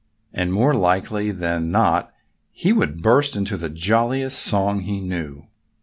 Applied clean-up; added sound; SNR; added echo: none; none; none; none.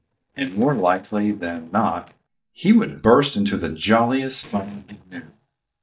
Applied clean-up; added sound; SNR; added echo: neural mask model DeepFilterNet 3.